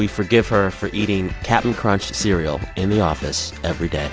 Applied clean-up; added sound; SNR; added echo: none; none; none; none.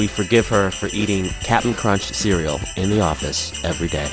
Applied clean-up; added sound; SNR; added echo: none; Bell; 13 dB; none.